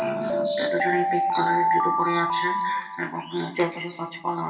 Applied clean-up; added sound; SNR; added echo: none; Alarm; -2 dB; reverberation time 1.0 s.